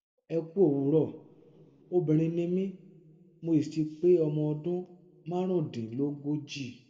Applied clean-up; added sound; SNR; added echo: none; none; none; reverberation time 1.2 s.